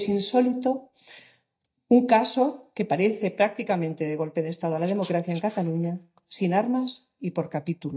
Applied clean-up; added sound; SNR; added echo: neural mask model DeepFilterNet 3.